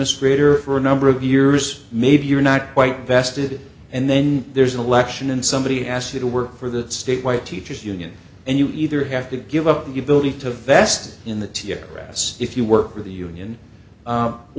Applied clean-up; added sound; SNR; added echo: none; none; none; none.